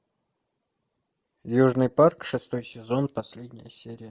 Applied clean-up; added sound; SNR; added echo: none; none; none; none.